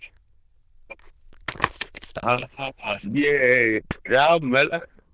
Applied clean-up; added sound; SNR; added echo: neural diffusion model UNIVERSE++.